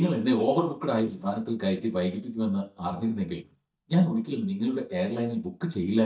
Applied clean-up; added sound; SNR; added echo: neural mask model DeepFilterNet 3.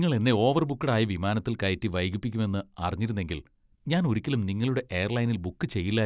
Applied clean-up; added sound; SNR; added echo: none; none; none; none.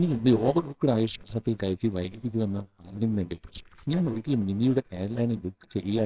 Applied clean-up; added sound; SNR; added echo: neural separator model SepFormer WHAMR!.